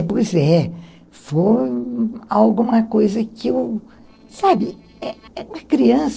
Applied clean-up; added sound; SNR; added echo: neural separator model SepFormer DNS4.